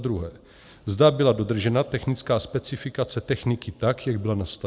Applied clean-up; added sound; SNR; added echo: none; none; none; none.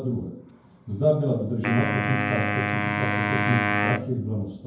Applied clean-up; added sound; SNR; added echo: none; Wind instrument, woodwind instrument; 1 dB; reverberation time 0.9 s.